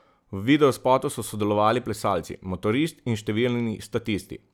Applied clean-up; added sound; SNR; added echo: none; none; none; none.